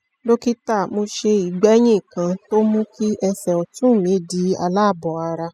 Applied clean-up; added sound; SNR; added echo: classical method spectral subtraction.